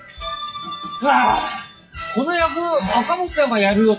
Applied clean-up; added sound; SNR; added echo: classical method WPE with log-MMSE.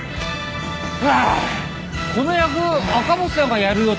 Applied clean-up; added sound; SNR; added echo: none; none; none; none.